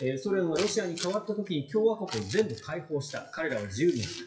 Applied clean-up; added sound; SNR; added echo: classical method WPE with log-MMSE.